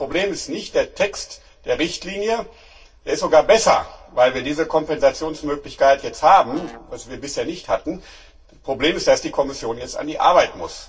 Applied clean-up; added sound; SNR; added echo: neural separator model SepFormer DNS4.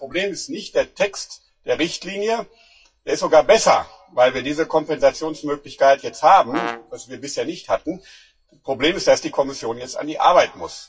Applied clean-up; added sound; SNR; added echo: classical method WPE with log-MMSE.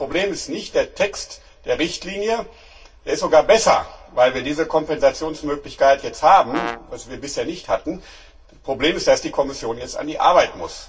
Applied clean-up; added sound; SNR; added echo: none; Brass instrument; 12 dB; reverberation time 0.2 s.